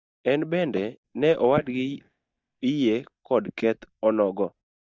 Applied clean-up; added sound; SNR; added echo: neural mask model DeepFilterNet 3.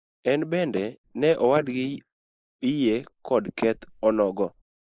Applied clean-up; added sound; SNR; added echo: neural mask model Resemble Enhance denoiser.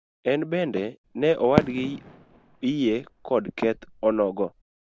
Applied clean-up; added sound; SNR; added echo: none; Fireworks; 7 dB; none.